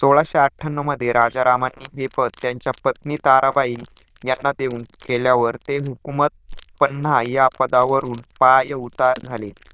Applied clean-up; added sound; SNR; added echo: neural diffusion model UNIVERSE++.